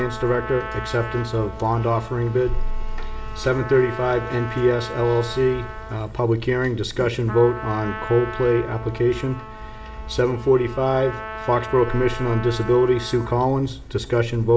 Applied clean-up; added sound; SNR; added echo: none; Trumpet; 14 dB; reverberation time 0.7 s.